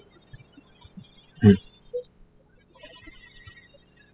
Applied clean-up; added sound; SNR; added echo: classical method spectral subtraction.